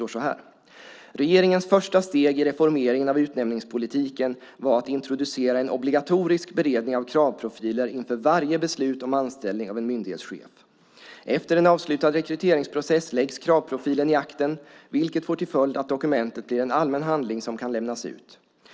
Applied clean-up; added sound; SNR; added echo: none; none; none; none.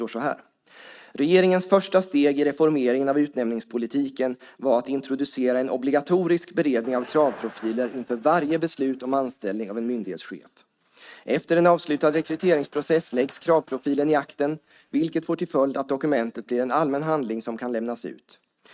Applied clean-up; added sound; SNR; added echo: neural mask model RNNoise.